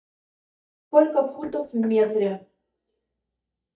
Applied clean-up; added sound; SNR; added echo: neural mask model DeepFilterNet 3.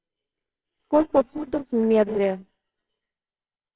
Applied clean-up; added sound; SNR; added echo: neural separator model SepFormer WHAMR!.